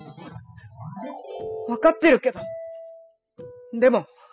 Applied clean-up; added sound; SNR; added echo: classical method spectral subtraction.